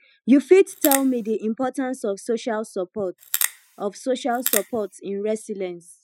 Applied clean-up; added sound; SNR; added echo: classical method spectral subtraction.